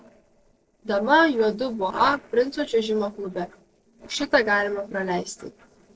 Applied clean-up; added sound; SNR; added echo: neural separator model SepFormer DNS4.